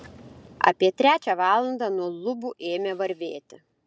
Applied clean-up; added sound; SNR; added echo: none; none; none; none.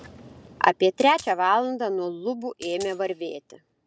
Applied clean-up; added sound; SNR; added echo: none; Coin (dropping); 19 dB; none.